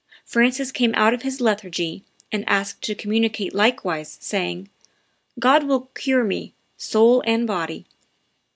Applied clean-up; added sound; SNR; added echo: none; none; none; none.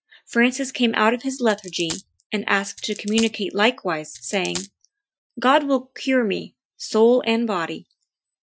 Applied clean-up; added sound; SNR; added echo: classical method Wiener filter.